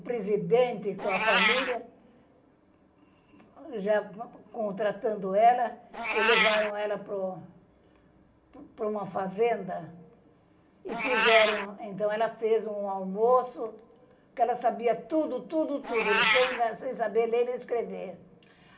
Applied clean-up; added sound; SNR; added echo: none; Meow; 5 dB; reverberation time 1.1 s.